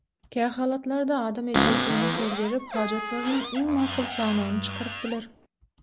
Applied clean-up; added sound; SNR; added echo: none; Cupboard open or close; 1 dB; none.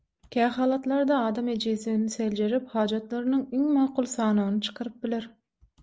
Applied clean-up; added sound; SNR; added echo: none; none; none; none.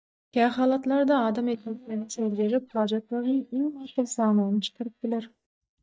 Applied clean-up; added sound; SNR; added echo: neural mask model DeepFilterNet 3.